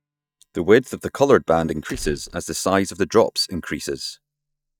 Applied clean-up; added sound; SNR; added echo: neural mask model DeepFilterNet 3.